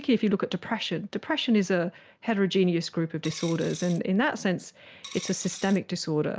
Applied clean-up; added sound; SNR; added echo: none; Coin (dropping); 16 dB; none.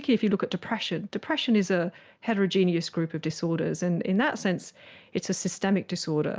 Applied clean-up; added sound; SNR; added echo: none; none; none; none.